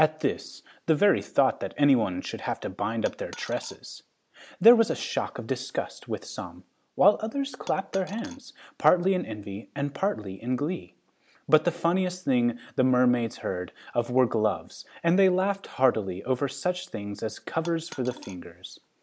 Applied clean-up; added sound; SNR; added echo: none; Coin (dropping); 19 dB; none.